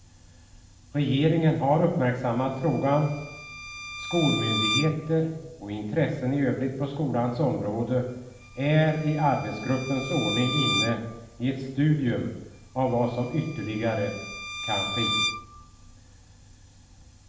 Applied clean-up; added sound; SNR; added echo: none; Bowed string instrument; 7 dB; reverberation time 0.9 s.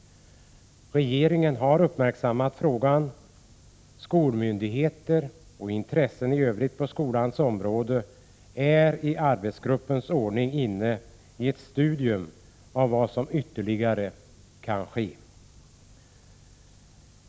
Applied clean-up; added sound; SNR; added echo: none; none; none; none.